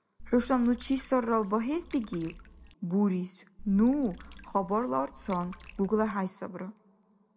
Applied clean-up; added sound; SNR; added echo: none; Water / Liquid; 19 dB; reverberation time 0.6 s.